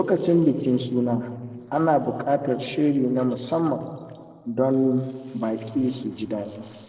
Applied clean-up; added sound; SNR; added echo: neural separator model SepFormer DNS4.